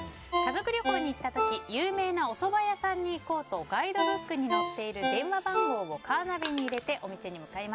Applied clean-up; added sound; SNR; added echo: none; Crushing + Ringtone; 3 dB; none.